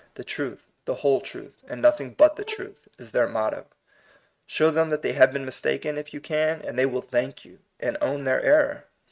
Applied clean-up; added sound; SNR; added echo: neural mask model RNNoise.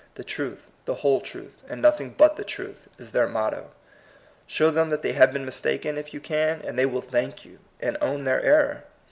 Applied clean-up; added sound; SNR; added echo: none; none; none; none.